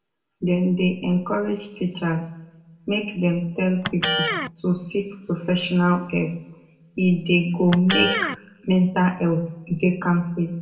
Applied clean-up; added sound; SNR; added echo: none; Electric guitar; 8 dB; reverberation time 0.6 s.